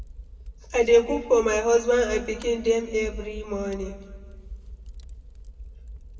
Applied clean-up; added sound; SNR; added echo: none; Fire; 15 dB; reverberation time 1.5 s.